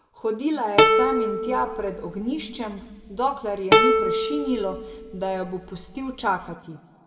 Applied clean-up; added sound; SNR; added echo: none; Plucked string instrument; -4 dB; reverberation time 1.2 s.